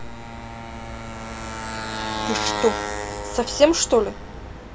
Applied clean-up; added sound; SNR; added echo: none; Motorcycle; 5 dB; none.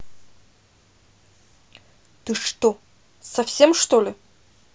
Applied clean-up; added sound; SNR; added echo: none; none; none; none.